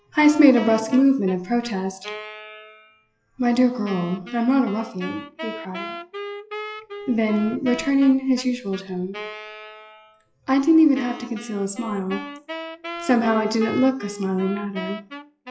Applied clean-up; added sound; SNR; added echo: classical method WPE with log-MMSE.